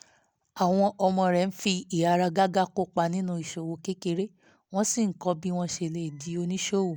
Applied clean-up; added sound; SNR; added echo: none; none; none; none.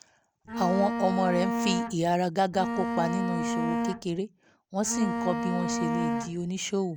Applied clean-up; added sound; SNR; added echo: none; Bowed string instrument; 1 dB; none.